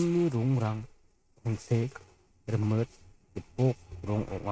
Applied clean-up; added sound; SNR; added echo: neural mask model RNNoise.